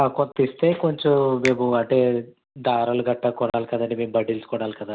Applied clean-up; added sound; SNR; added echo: none; Finger snapping; 17 dB; none.